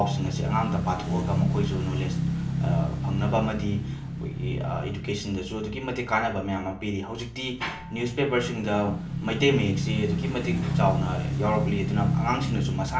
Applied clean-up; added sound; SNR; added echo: none; Motorcycle / Engine; 0 dB; reverberation time 0.3 s.